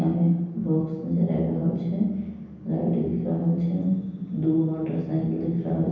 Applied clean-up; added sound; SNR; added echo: none; none; none; reverberation time 1.1 s.